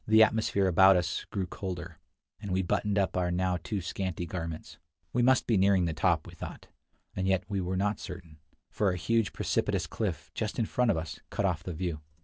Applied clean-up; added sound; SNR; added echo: none; none; none; none.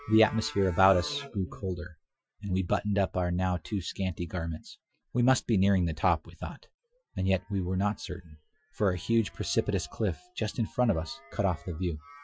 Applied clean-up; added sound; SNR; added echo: classical method Wiener filter.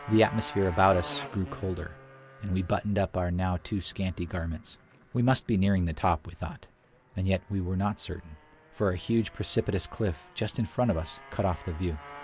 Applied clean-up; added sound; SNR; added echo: none; Motorcycle; 18 dB; none.